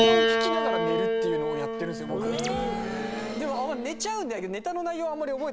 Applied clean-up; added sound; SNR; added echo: none; Piano; -3 dB; none.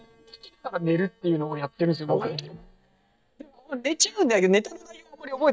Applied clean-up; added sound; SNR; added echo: neural mask model DeepFilterNet 3.